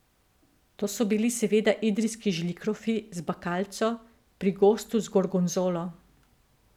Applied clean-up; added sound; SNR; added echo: none; none; none; none.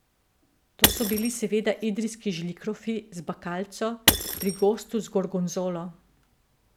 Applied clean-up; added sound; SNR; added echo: none; Shatter / Crushing; -1 dB; none.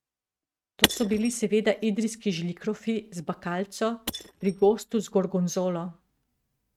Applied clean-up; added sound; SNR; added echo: neural mask model RNNoise.